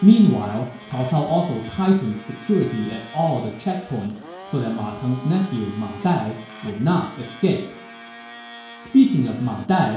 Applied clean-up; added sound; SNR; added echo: none; Domestic sounds, home sounds; 18 dB; reverberation time 0.6 s.